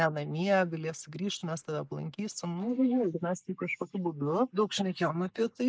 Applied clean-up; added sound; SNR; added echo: neural mask model Resemble Enhance denoiser.